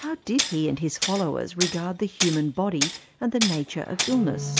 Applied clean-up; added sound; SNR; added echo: none; Tools; 5 dB; none.